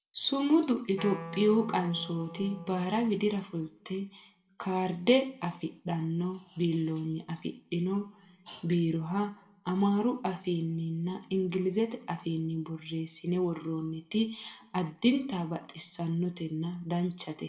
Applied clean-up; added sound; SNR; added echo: none; Wind instrument, woodwind instrument; 13 dB; reverberation time 0.4 s.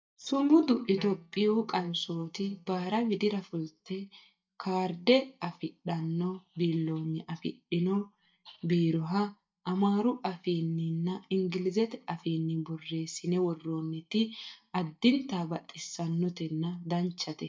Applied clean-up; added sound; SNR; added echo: neural mask model DeepFilterNet 3.